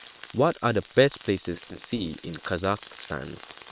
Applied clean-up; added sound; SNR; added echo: neural separator model SepFormer WHAM!.